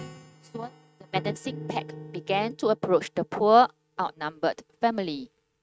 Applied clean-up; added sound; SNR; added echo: neural mask model RNNoise.